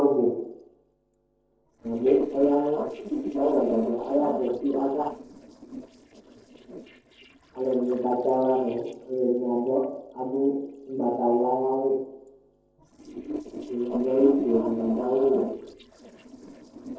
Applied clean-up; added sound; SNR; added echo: neural separator model SepFormer DNS4.